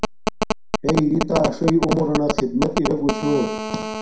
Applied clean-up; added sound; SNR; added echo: none; Telephone; 3 dB; reverberation time 0.4 s.